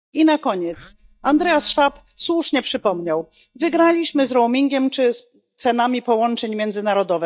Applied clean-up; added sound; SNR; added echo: neural mask model DeepFilterNet 3.